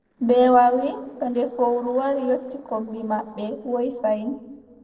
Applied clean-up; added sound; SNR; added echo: neural separator model SepFormer DNS4.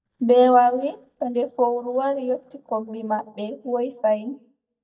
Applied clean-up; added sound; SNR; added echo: neural mask model DeepFilterNet 3.